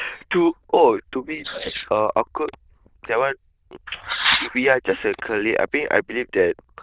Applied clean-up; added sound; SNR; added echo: neural diffusion model UNIVERSE++.